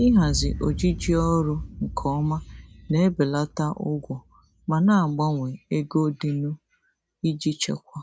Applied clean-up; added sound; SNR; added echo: none; Boom; 12 dB; none.